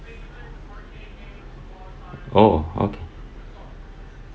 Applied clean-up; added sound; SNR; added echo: none; none; none; none.